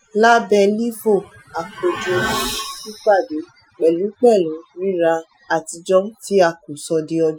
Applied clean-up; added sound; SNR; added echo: classical method Wiener filter.